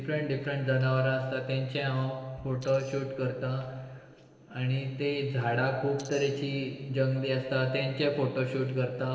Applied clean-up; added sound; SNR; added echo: neural separator model SepFormer DNS4.